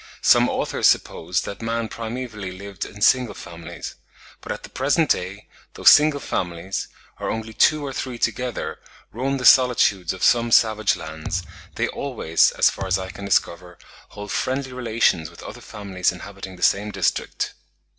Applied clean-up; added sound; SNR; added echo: none; Thump, thud; 13 dB; none.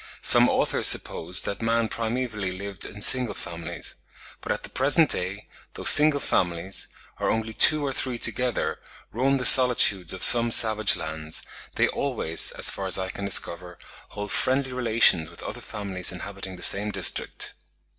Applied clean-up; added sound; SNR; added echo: none; none; none; none.